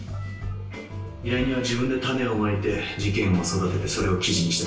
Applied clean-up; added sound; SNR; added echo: none; none; none; reverberation time 0.3 s.